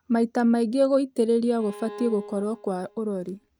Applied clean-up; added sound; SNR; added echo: none; Bowed string instrument; 18 dB; none.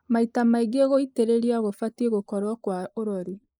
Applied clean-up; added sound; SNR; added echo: neural mask model Resemble Enhance denoiser.